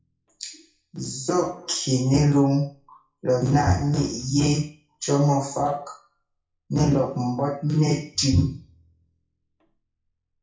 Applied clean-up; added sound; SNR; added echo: classical method WPE with log-MMSE.